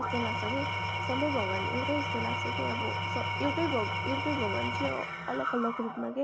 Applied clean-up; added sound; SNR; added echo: none; Engine / Tools; -1 dB; none.